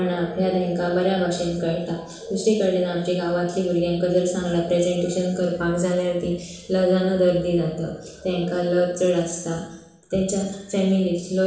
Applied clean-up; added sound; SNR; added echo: none; none; none; reverberation time 0.8 s.